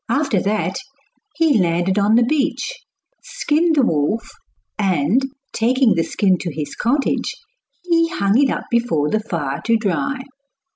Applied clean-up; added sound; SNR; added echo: none; none; none; none.